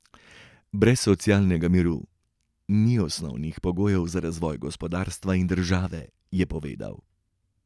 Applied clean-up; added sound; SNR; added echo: none; none; none; none.